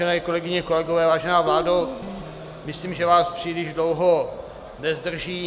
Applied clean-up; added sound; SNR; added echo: none; Guitar; 12 dB; none.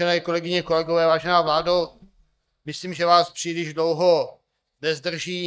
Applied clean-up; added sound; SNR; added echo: neural mask model DeepFilterNet 3.